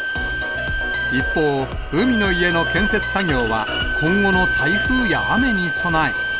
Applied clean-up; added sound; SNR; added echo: none; Bowed string instrument; 2 dB; none.